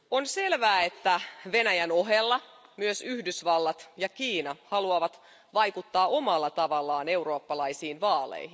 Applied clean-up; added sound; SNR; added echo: none; none; none; none.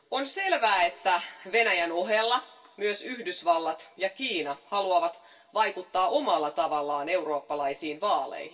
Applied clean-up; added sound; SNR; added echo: none; none; none; reverberation time 0.2 s.